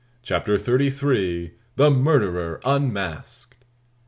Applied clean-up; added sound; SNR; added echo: none; none; none; none.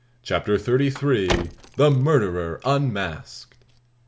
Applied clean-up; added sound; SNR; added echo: none; Car; 11 dB; none.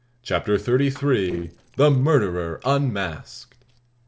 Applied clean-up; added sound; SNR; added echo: neural separator model SepFormer DNS4.